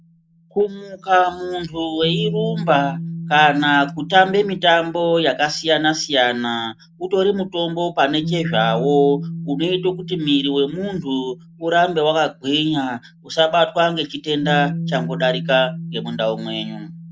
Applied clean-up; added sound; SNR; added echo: none; Bass guitar; 11 dB; none.